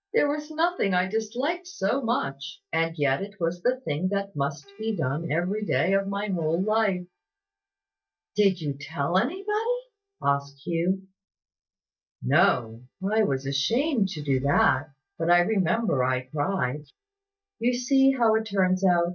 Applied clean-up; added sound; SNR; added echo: neural mask model DeepFilterNet 3.